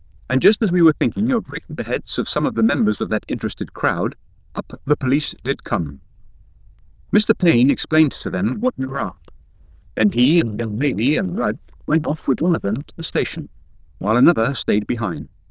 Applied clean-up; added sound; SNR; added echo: neural diffusion model UNIVERSE++.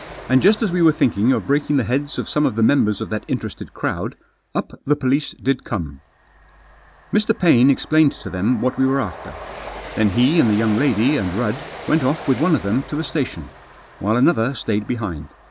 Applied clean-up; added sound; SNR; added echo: none; Train; 18 dB; none.